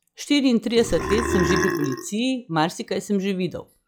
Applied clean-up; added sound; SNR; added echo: classical method log-MMSE.